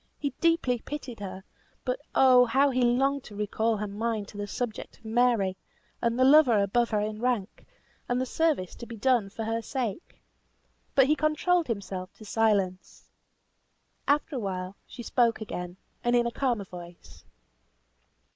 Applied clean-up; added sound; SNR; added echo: neural mask model Resemble Enhance denoiser.